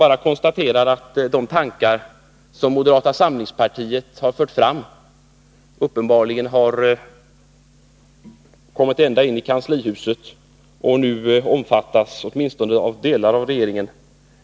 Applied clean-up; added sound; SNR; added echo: none; none; none; none.